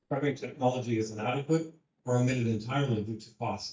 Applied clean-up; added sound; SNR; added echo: neural mask model DeepFilterNet 3.